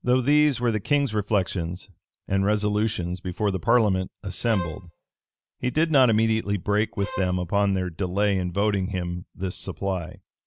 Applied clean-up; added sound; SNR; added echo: none; Bowed string instrument; 14 dB; none.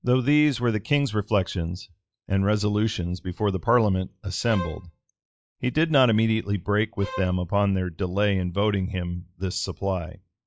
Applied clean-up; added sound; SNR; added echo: classical method log-MMSE.